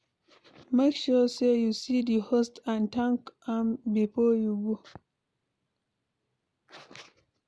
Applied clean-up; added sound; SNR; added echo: none; none; none; none.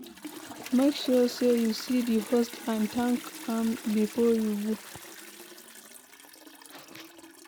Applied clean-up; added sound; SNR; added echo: none; Toilet flush; 15 dB; none.